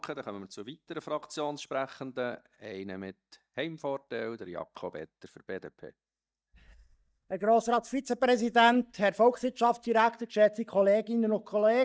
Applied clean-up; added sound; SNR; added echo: neural mask model DeepFilterNet 3.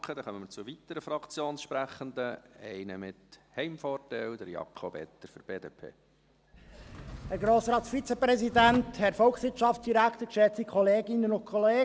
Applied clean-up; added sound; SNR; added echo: none; Drawer open or close; 15 dB; none.